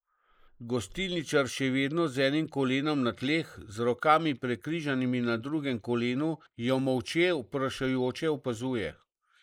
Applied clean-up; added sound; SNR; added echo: neural mask model Resemble Enhance denoiser.